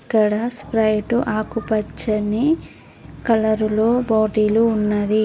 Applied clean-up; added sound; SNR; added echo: none; Engine / Truck / Car; 18 dB; reverberation time 0.3 s.